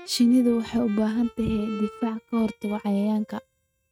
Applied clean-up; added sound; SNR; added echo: neural mask model RNNoise.